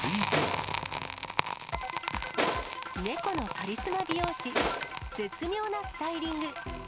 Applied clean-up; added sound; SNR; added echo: none; Crackle + Tools; -2 dB; none.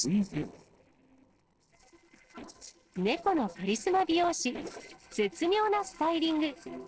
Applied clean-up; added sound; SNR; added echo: neural separator model SepFormer DNS4.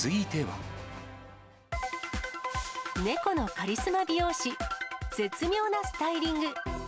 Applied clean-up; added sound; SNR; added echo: none; none; none; none.